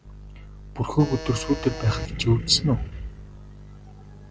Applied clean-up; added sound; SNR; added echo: none; Alarm + Animal; 9 dB; none.